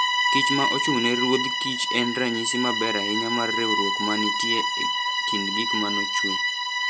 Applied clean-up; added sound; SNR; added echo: none; Bowed string instrument; -3 dB; none.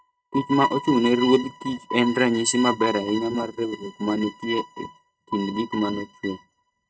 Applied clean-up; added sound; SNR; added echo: neural mask model RNNoise.